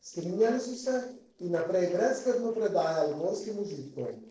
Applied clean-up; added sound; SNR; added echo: neural separator model SepFormer DNS4.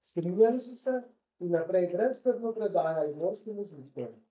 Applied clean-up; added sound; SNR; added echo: neural mask model DeepFilterNet 3.